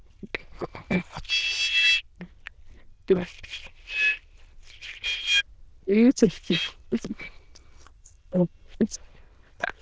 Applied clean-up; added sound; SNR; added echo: neural diffusion model UNIVERSE++.